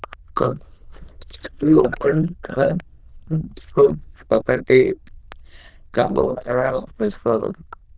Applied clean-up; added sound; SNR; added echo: neural diffusion model UNIVERSE++.